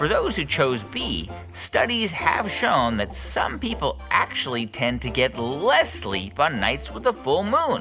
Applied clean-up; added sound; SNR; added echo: none; none; none; none.